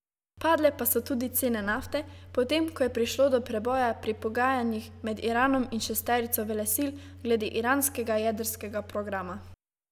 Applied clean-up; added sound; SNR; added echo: none; none; none; none.